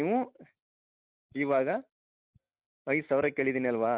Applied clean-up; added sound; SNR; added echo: neural mask model DeepFilterNet 3.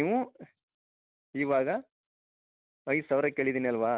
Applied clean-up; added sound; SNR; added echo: none; none; none; none.